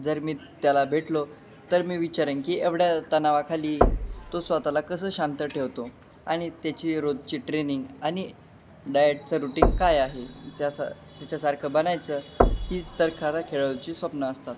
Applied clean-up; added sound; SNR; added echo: none; Knock / Wood; 2 dB; none.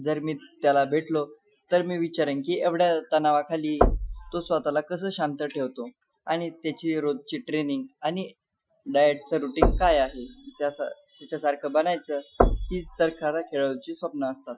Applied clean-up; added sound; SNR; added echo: classical method Wiener filter.